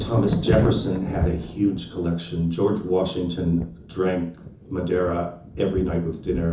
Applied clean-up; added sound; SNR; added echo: none; Thunder; 7 dB; reverberation time 0.6 s.